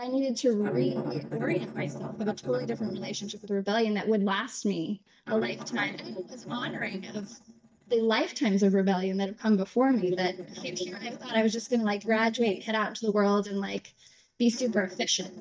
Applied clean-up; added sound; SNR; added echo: neural mask model DeepFilterNet 3.